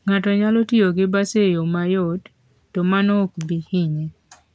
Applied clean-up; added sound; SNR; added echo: none; none; none; none.